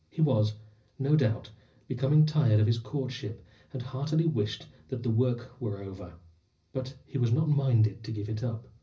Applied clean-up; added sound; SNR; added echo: none; none; none; reverberation time 0.4 s.